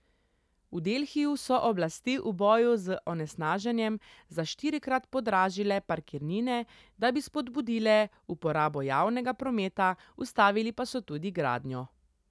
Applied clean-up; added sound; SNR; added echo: none; none; none; none.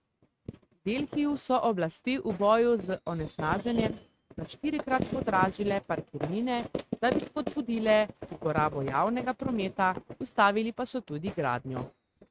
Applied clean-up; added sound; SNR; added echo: neural mask model RNNoise.